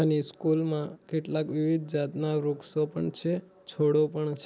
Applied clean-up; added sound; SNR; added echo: none; none; none; none.